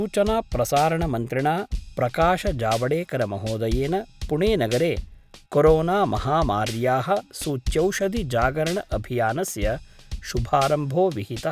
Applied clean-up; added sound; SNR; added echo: none; Drum kit; 11 dB; none.